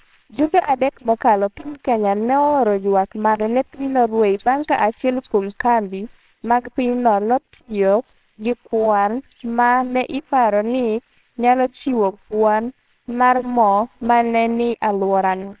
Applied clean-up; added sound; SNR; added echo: neural separator model SepFormer WHAMR!.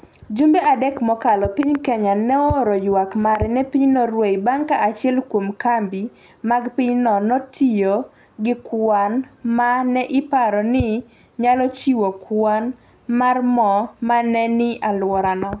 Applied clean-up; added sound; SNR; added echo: none; none; none; none.